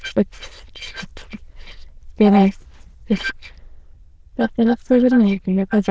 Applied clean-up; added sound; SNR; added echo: neural diffusion model UNIVERSE++.